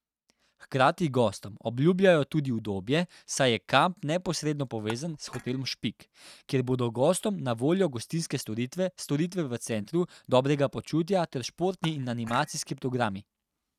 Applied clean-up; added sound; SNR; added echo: neural mask model RNNoise.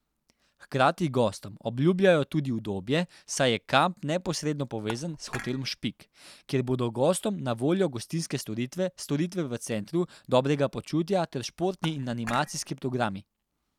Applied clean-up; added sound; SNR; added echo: none; Dishes, pots, and pans / Chink, clink; 14 dB; none.